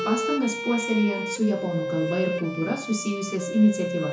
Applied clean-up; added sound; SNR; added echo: none; Bowed string instrument; 5 dB; reverberation time 0.6 s.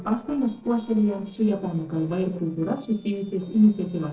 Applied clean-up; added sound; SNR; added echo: neural separator model SepFormer DNS4.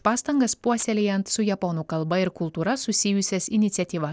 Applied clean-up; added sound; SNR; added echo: none; none; none; none.